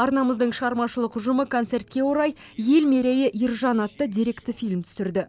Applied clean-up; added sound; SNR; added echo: none; none; none; none.